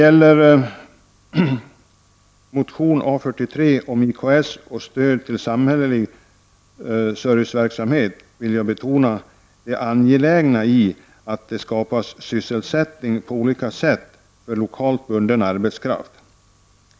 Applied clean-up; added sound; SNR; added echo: none; none; none; none.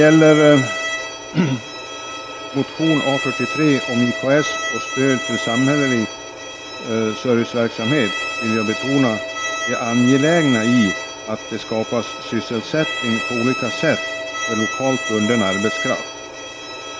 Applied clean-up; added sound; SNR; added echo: none; Bowed string instrument; 6 dB; none.